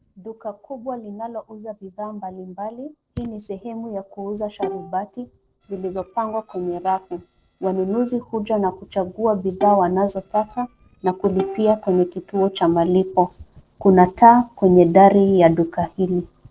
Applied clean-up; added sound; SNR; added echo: neural separator model SepFormer DNS4.